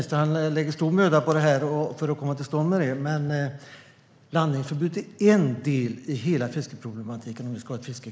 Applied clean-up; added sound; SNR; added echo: none; none; none; none.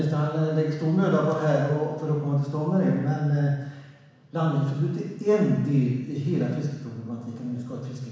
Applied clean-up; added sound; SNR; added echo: none; none; none; reverberation time 1.1 s.